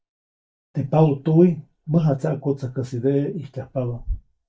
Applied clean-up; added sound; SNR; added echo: neural mask model DeepFilterNet 3.